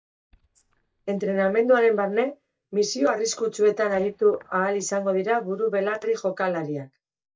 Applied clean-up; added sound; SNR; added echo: neural mask model DeepFilterNet 3.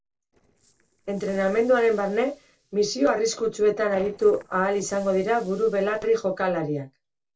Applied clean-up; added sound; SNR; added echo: neural separator model SepFormer DNS4.